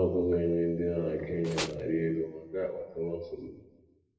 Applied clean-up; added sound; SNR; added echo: none; Tools; 6 dB; reverberation time 0.9 s.